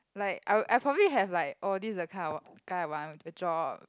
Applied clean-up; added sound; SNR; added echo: none; none; none; none.